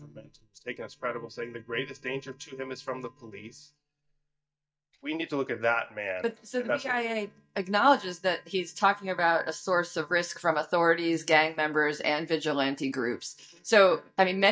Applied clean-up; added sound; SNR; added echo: neural mask model DeepFilterNet 3.